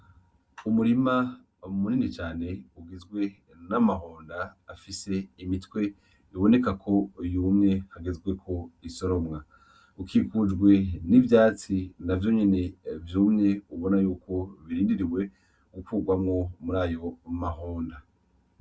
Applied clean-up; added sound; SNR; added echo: none; none; none; none.